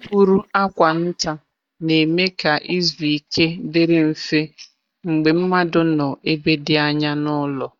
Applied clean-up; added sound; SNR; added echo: neural mask model DeepFilterNet 3.